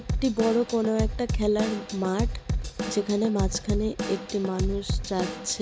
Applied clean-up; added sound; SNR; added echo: none; Drum / Drum kit; 3 dB; none.